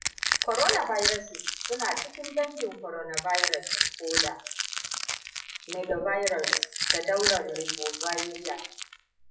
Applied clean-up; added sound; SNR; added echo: classical method WPE with log-MMSE.